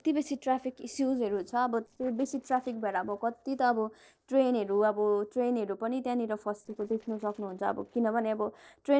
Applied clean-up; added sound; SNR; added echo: neural separator model SepFormer DNS4.